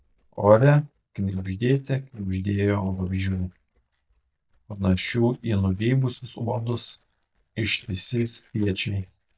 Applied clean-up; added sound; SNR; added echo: neural mask model DeepFilterNet 3.